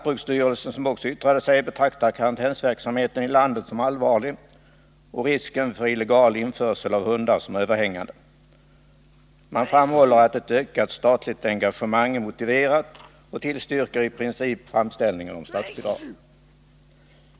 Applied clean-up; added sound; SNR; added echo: none; Sneeze; 19 dB; none.